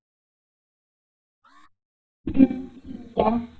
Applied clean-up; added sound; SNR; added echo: neural mask model DeepFilterNet 3.